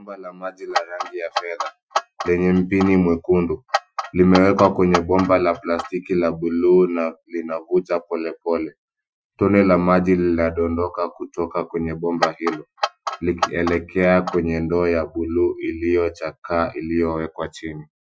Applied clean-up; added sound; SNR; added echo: classical method Wiener filter.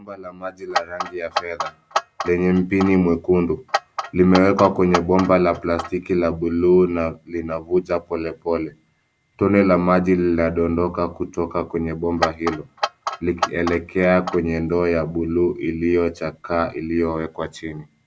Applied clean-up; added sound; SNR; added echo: none; Clock; 8 dB; none.